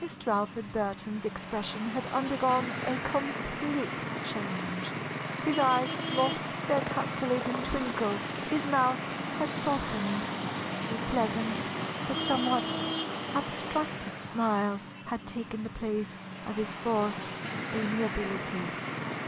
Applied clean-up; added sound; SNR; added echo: none; Traffic noise, roadway noise; 3 dB; none.